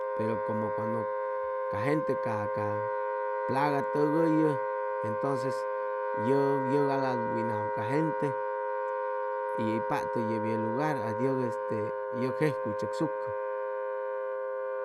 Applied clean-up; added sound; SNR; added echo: none; Wind instrument, woodwind instrument; -1 dB; none.